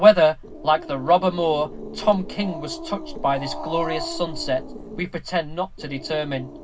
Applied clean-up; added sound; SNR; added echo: none; Growling; 11 dB; reverberation time 0.4 s.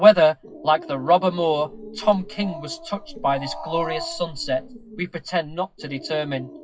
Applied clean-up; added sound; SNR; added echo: classical method WPE with log-MMSE.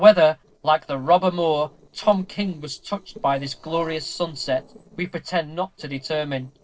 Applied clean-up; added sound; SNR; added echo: neural separator model SepFormer DNS4.